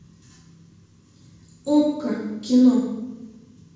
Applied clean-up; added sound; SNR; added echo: none; none; none; reverberation time 1.1 s.